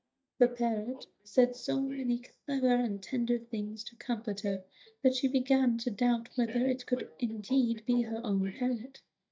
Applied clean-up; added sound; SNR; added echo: neural mask model DeepFilterNet 3.